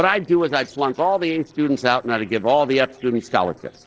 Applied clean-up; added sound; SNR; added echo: neural separator model SepFormer DNS4.